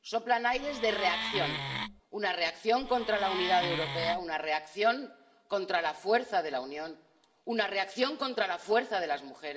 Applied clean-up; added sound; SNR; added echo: none; Wood; 5 dB; reverberation time 0.6 s.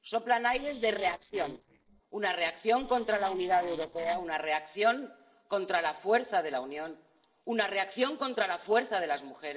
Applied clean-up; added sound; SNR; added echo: neural separator model SepFormer DNS4.